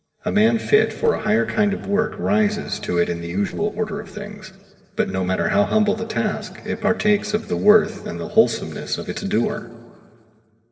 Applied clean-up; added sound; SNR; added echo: neural separator model SepFormer DNS4.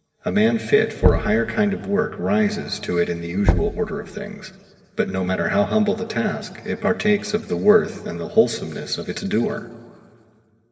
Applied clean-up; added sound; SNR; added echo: none; Knock; 4 dB; reverberation time 2.0 s.